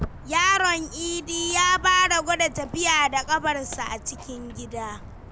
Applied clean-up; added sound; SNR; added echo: none; Walk, footsteps; 15 dB; none.